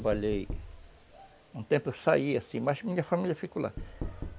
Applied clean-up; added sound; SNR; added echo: none; Knock; 11 dB; none.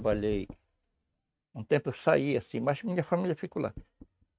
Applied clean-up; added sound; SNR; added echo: neural mask model RNNoise.